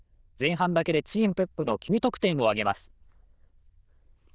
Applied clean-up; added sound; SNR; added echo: neural diffusion model UNIVERSE++.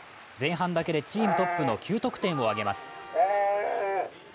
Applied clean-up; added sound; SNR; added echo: none; Livestock, farm animals, working animals; -1 dB; none.